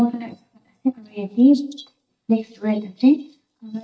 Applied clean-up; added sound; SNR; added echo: neural mask model DeepFilterNet 3.